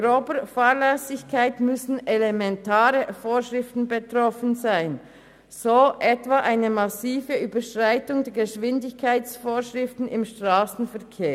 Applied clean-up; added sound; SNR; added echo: none; none; none; none.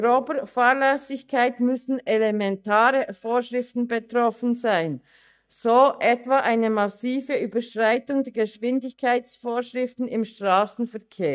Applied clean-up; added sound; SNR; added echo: neural mask model DeepFilterNet 3.